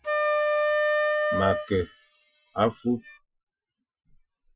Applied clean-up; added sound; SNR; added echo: classical method Wiener filter.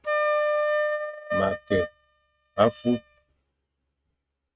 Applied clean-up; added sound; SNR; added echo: neural mask model RNNoise.